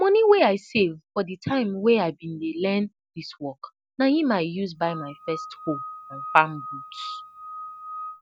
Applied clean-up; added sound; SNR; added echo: none; Screech / Glass; 13 dB; none.